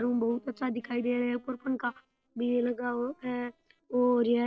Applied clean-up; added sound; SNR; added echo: neural separator model SepFormer DNS4.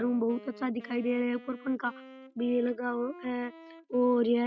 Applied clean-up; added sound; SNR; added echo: neural mask model RNNoise.